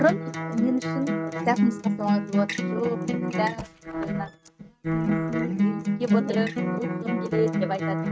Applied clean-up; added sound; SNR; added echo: neural mask model RNNoise.